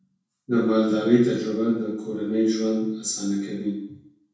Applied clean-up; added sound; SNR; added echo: none; none; none; reverberation time 0.6 s.